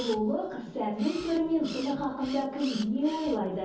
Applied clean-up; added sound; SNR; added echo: none; Camera; 17 dB; reverberation time 0.6 s.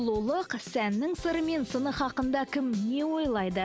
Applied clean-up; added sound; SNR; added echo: none; none; none; none.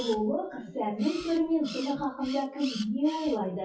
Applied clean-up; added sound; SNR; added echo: classical method WPE with log-MMSE.